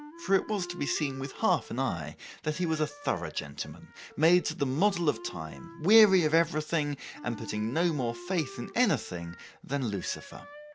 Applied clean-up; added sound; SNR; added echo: none; Wind instrument, woodwind instrument; 18 dB; none.